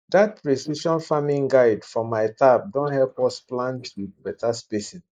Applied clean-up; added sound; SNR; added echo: neural mask model Resemble Enhance denoiser.